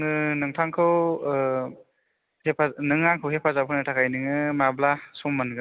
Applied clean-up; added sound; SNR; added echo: none; none; none; none.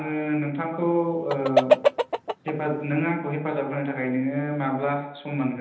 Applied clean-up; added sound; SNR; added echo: none; Chicken, rooster; -2 dB; reverberation time 0.9 s.